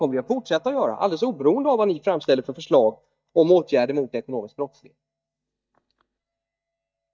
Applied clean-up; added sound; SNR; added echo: neural mask model DeepFilterNet 3.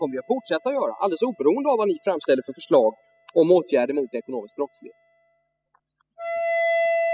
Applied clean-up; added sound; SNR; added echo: classical method spectral subtraction.